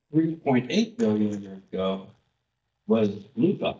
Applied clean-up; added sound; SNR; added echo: neural mask model DeepFilterNet 3.